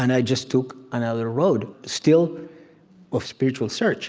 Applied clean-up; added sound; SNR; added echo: none; none; none; none.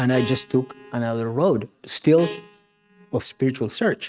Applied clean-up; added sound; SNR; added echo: neural mask model RNNoise.